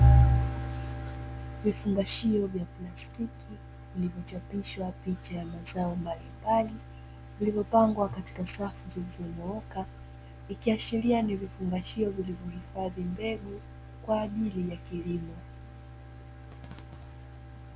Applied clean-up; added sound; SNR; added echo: none; none; none; none.